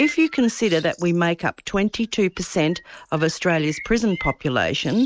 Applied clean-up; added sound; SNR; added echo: neural mask model RNNoise.